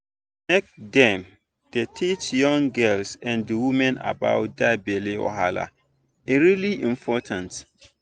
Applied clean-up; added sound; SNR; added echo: none; none; none; none.